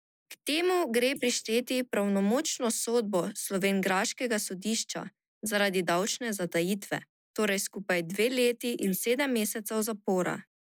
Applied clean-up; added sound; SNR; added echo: neural mask model Resemble Enhance denoiser.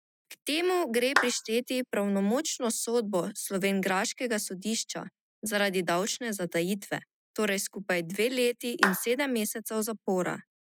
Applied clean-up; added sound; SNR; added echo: classical method spectral subtraction.